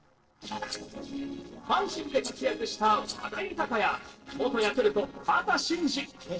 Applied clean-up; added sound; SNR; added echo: neural separator model SepFormer DNS4.